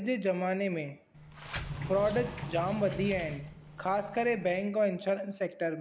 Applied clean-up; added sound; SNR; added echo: none; Sliding door; 9 dB; none.